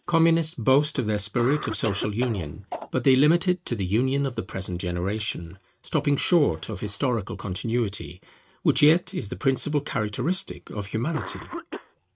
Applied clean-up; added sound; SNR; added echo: neural mask model RNNoise.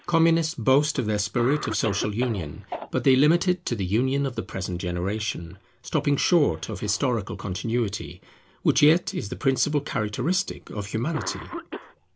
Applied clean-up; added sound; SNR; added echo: none; Cough; 17 dB; none.